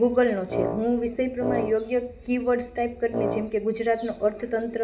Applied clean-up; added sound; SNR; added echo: none; Wind instrument, woodwind instrument; 5 dB; reverberation time 0.5 s.